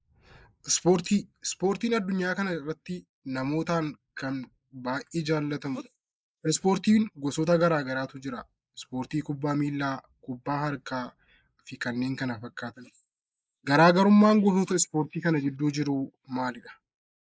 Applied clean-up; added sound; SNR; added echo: neural mask model Resemble Enhance denoiser.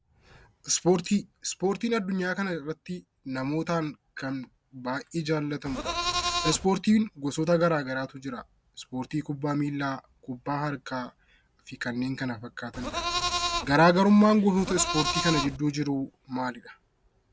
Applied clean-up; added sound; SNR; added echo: none; Livestock, farm animals, working animals; 2 dB; none.